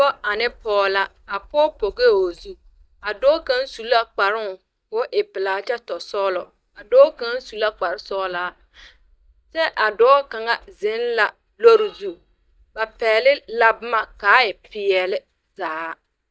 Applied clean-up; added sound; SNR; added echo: neural mask model DeepFilterNet 3.